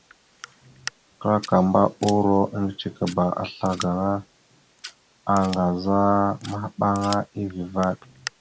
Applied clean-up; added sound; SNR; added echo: none; Scissors; 19 dB; none.